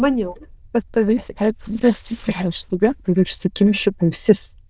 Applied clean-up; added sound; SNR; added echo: neural diffusion model UNIVERSE++.